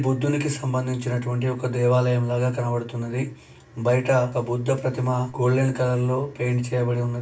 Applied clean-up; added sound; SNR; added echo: none; none; none; reverberation time 0.2 s.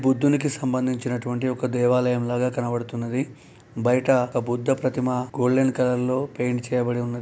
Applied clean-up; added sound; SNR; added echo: none; none; none; none.